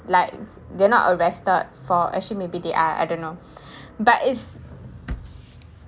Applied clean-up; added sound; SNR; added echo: none; none; none; none.